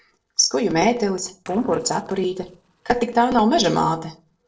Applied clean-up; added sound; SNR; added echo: neural separator model SepFormer DNS4.